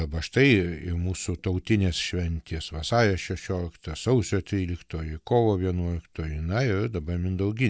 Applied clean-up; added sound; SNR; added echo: none; none; none; none.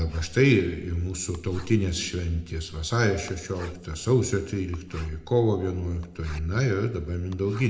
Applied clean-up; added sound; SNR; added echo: none; Writing; 20 dB; reverberation time 0.6 s.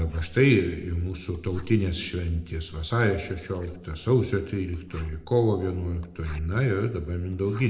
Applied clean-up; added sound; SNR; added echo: neural separator model SepFormer DNS4.